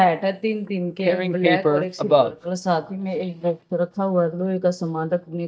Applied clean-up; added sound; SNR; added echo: neural mask model DeepFilterNet 3.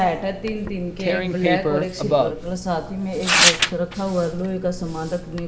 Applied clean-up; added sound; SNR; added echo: none; Tearing; -1 dB; reverberation time 0.9 s.